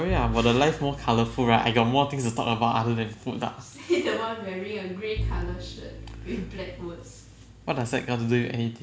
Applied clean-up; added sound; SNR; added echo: none; Bowed string instrument; 11 dB; none.